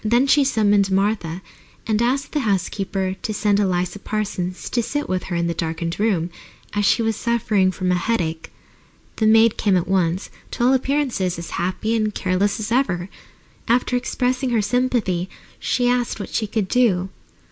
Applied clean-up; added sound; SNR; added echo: none; none; none; none.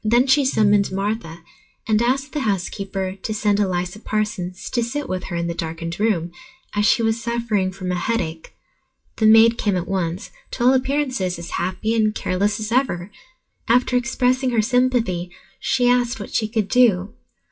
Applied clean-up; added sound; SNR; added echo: classical method WPE with log-MMSE.